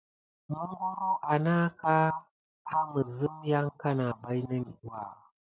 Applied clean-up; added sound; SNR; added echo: none; none; none; none.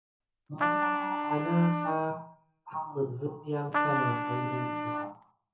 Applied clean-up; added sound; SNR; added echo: none; Trumpet; -2 dB; reverberation time 0.7 s.